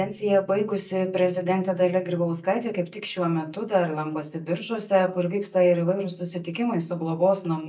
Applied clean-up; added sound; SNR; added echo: neural mask model DeepFilterNet 3.